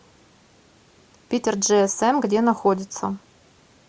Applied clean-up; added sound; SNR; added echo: none; none; none; none.